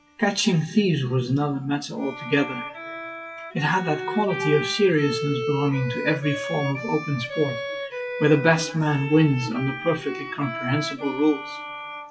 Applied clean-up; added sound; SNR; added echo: classical method WPE with log-MMSE.